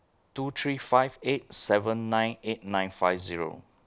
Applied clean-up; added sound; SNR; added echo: none; none; none; none.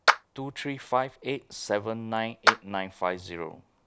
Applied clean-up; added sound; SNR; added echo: none; Clapping; -3 dB; none.